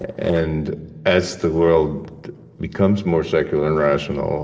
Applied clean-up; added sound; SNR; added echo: neural separator model SepFormer DNS4.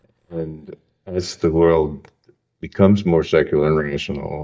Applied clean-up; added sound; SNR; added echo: neural mask model DeepFilterNet 3.